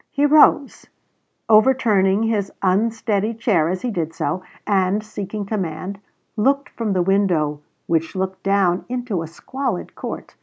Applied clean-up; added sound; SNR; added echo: none; none; none; none.